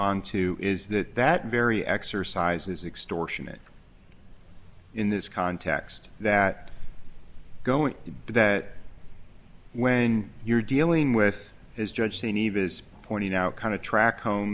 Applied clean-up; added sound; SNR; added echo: none; none; none; none.